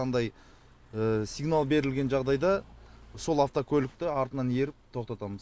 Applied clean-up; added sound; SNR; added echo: none; none; none; none.